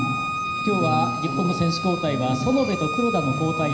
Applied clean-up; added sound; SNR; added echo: none; Bowed string instrument; 5 dB; reverberation time 0.9 s.